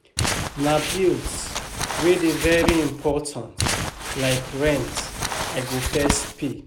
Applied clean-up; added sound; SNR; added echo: none; Crumpling, crinkling; 3 dB; none.